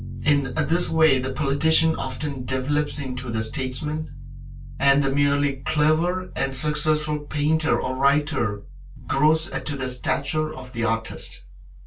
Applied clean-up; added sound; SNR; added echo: none; Piano; 12 dB; reverberation time 0.2 s.